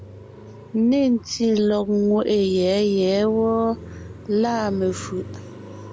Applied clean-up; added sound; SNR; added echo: none; Car passing by; 17 dB; none.